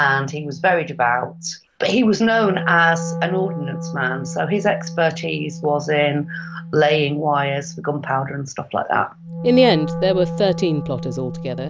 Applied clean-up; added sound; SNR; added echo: none; Wind instrument, woodwind instrument; 10 dB; none.